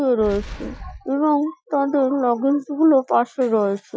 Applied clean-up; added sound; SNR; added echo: classical method Wiener filter.